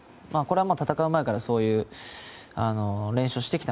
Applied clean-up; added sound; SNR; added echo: none; none; none; none.